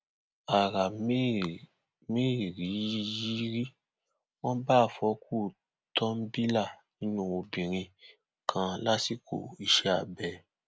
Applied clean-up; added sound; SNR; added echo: none; none; none; none.